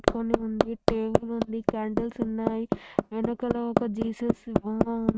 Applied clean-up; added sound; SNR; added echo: neural mask model RNNoise.